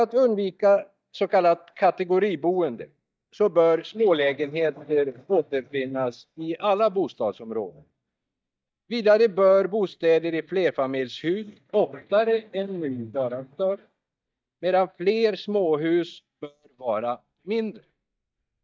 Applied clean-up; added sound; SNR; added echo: neural mask model DeepFilterNet 3.